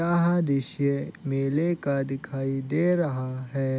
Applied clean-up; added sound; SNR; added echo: none; none; none; none.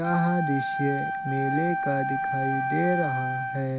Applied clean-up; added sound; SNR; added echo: none; Wind instrument, woodwind instrument; 1 dB; none.